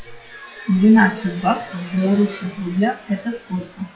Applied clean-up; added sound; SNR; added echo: classical method WPE with log-MMSE.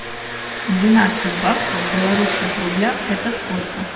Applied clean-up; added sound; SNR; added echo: none; Engine; 5 dB; reverberation time 1.9 s.